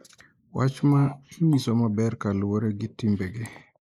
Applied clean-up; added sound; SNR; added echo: neural mask model Resemble Enhance denoiser.